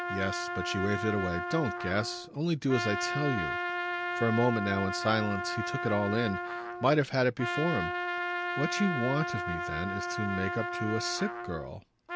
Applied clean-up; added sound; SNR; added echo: none; Trumpet; 3 dB; none.